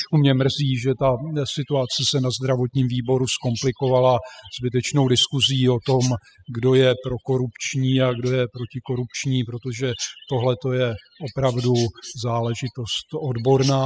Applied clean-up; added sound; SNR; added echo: classical method spectral subtraction.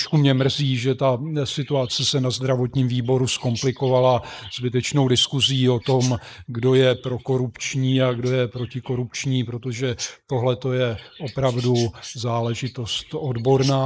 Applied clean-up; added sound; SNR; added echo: neural mask model Resemble Enhance denoiser.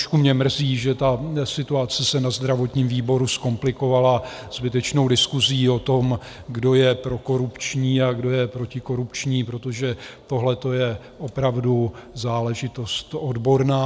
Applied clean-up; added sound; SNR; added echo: none; none; none; none.